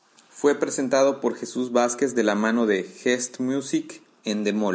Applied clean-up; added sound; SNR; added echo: none; none; none; none.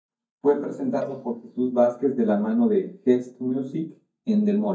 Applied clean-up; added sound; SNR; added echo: neural mask model DeepFilterNet 3.